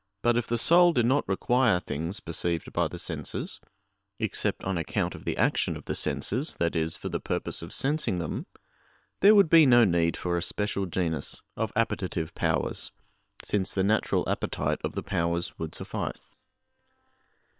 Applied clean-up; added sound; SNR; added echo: neural separator model SepFormer WHAM!.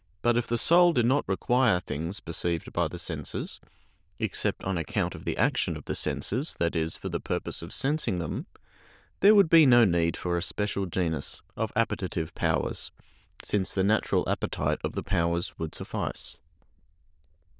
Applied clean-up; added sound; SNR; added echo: neural diffusion model UNIVERSE++.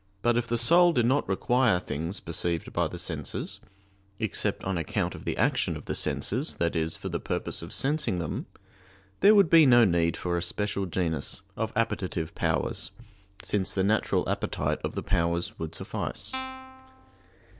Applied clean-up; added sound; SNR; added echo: neural separator model SepFormer DNS4.